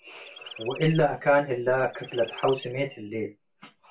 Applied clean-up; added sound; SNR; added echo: none; Chirp, tweet; 17 dB; reverberation time 0.2 s.